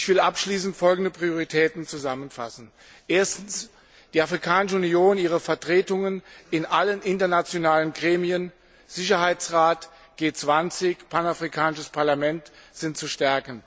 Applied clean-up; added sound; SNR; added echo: none; none; none; none.